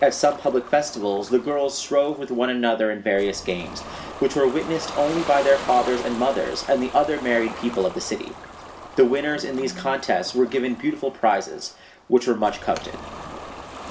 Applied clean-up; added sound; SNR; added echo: none; Ocean; 14 dB; reverberation time 0.3 s.